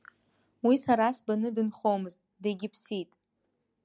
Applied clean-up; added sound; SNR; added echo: none; none; none; none.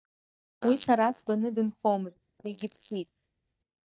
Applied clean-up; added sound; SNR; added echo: neural mask model DeepFilterNet 3.